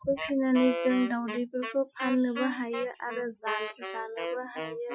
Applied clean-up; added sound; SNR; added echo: classical method Wiener filter.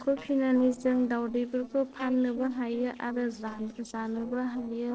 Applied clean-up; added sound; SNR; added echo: neural separator model SepFormer DNS4.